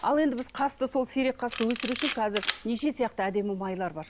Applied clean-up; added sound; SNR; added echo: none; Camera; 11 dB; none.